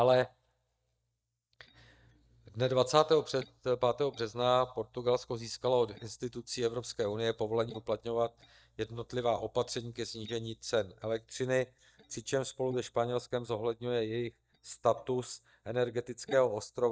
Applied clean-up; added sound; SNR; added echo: neural mask model DeepFilterNet 3.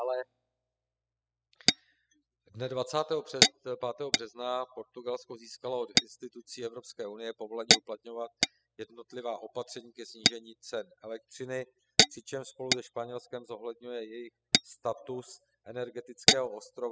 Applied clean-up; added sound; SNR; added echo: classical method spectral subtraction.